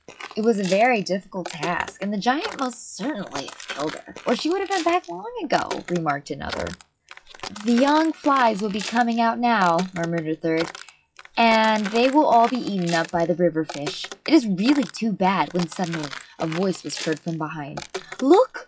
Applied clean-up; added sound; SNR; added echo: classical method WPE with log-MMSE.